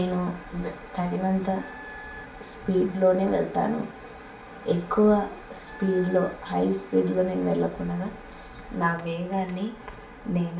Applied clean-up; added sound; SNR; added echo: none; Wind instrument, woodwind instrument; 18 dB; reverberation time 0.4 s.